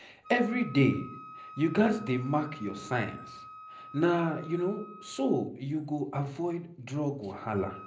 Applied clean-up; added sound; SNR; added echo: none; Wind instrument, woodwind instrument; 18 dB; reverberation time 0.5 s.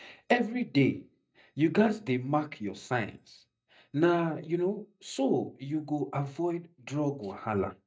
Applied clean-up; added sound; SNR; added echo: neural mask model DeepFilterNet 3.